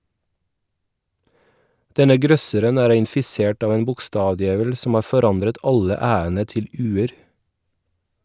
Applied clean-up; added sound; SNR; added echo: none; none; none; none.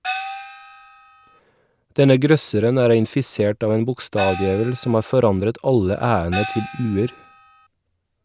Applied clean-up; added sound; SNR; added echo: none; Gong; 11 dB; none.